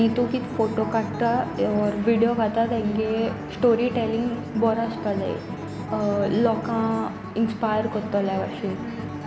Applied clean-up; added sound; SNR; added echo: none; Acoustic guitar; 10 dB; none.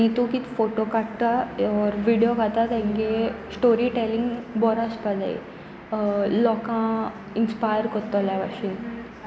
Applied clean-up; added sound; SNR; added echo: none; none; none; none.